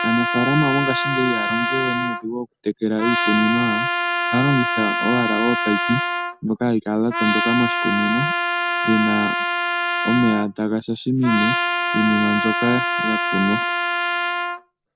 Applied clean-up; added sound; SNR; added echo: none; Trumpet; 0 dB; none.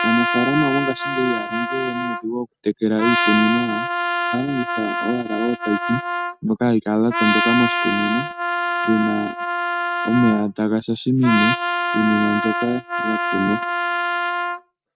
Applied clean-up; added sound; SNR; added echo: neural mask model RNNoise.